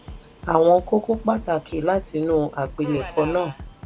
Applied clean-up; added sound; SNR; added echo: none; Bass drum + Subway, metro, underground; 15 dB; none.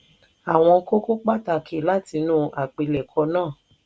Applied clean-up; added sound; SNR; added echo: none; none; none; none.